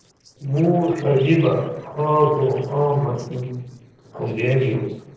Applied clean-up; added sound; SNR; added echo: neural separator model SepFormer DNS4.